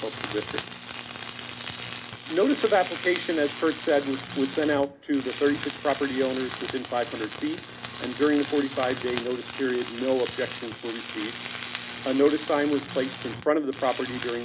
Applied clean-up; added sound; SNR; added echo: none; Tools; 10 dB; none.